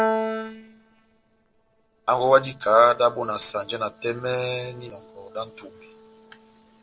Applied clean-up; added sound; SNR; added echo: neural separator model SepFormer DNS4.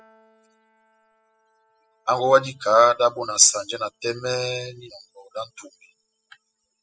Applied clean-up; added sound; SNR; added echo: classical method spectral subtraction.